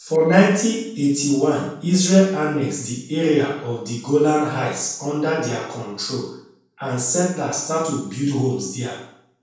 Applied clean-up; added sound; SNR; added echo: neural separator model SepFormer DNS4.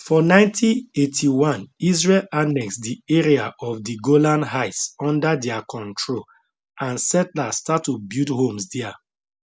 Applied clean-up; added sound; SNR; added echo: none; none; none; none.